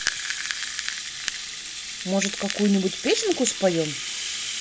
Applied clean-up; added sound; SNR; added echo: none; Rattle (instrument); 4 dB; none.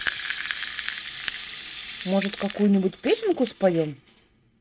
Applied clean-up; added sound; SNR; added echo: neural mask model RNNoise.